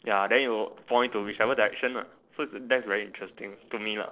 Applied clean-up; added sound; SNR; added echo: neural separator model SepFormer DNS4.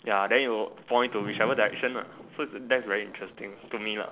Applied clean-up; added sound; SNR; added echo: none; Thunder / Rain; 18 dB; none.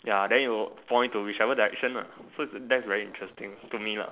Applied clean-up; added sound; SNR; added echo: none; none; none; none.